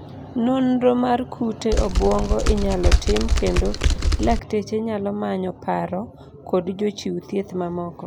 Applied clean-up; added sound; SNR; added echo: none; Typing; -3 dB; none.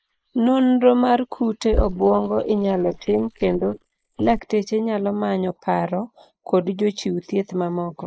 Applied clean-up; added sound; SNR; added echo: neural mask model Resemble Enhance denoiser.